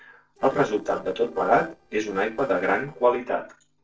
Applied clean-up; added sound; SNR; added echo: neural separator model SepFormer DNS4.